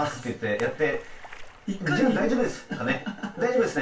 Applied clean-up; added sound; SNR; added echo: none; Splash, splatter; 12 dB; reverberation time 0.2 s.